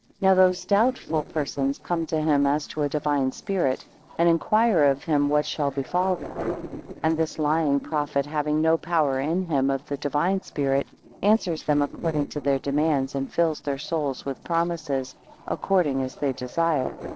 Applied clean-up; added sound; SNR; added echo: neural separator model SepFormer DNS4.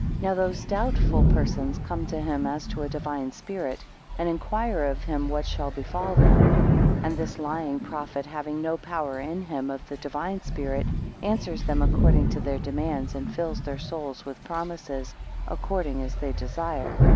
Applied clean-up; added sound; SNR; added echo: none; Thunder / Rain; -5 dB; none.